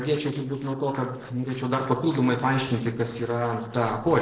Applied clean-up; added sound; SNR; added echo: neural separator model SepFormer DNS4.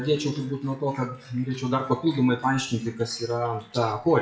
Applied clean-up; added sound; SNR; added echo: classical method WPE with log-MMSE.